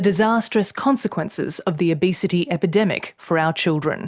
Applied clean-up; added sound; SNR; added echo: none; none; none; none.